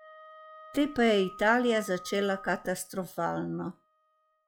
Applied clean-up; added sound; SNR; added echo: classical method log-MMSE.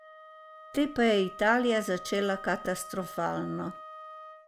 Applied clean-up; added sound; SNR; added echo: none; Wind instrument, woodwind instrument; 15 dB; none.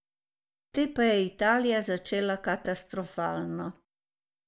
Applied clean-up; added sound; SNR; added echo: none; none; none; none.